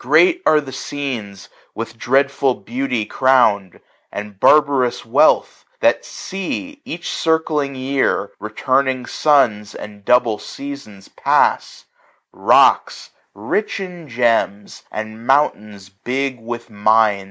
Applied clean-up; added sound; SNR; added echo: none; none; none; none.